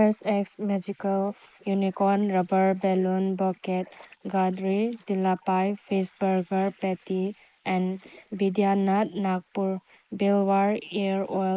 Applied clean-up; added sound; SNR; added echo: neural mask model Resemble Enhance denoiser.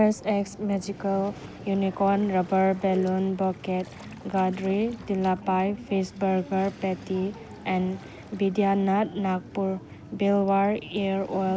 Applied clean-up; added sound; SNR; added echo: none; Waves, surf; 19 dB; none.